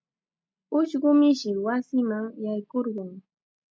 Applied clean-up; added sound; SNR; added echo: none; none; none; none.